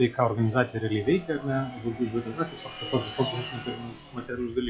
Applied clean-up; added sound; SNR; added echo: classical method log-MMSE.